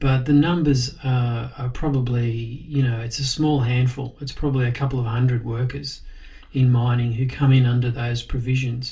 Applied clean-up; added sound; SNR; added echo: none; none; none; reverberation time 0.2 s.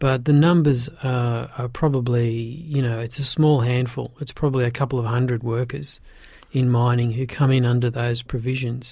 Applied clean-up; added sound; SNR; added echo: none; none; none; none.